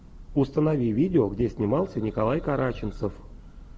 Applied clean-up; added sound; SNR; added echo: none; Church bell; 17 dB; none.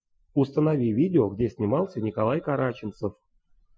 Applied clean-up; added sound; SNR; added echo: classical method Wiener filter.